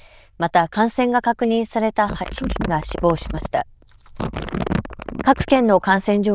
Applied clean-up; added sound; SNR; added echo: neural diffusion model UNIVERSE++.